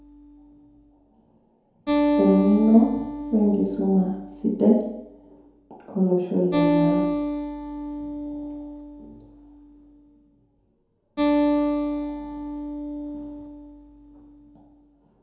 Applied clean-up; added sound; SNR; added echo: none; Acoustic guitar; 2 dB; reverberation time 0.9 s.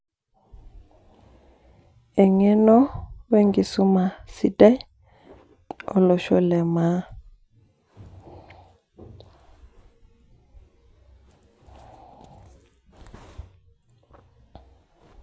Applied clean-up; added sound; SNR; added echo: none; none; none; none.